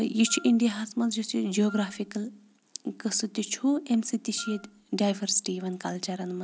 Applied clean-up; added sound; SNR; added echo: none; Wind instrument, woodwind instrument; 19 dB; none.